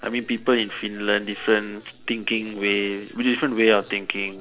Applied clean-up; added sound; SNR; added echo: neural separator model SepFormer DNS4.